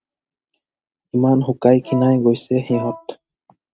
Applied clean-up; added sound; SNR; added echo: neural mask model RNNoise.